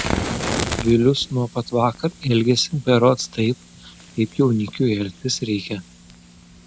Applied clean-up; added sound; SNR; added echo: none; Fire; 10 dB; none.